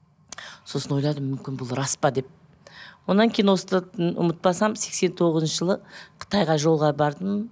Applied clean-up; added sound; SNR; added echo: none; none; none; none.